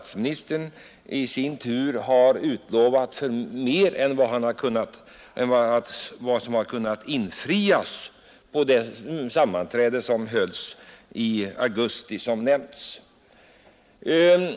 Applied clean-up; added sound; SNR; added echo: none; none; none; none.